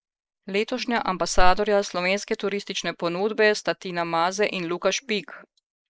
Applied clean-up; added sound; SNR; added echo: neural mask model Resemble Enhance denoiser.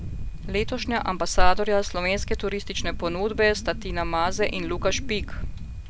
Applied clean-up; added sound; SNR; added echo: none; Wind; 10 dB; none.